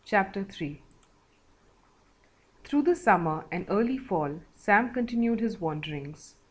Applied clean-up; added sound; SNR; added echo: none; none; none; none.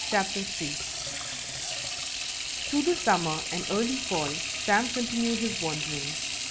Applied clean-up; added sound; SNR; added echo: none; Sink (filling or washing) / Water tap, faucet; 2 dB; none.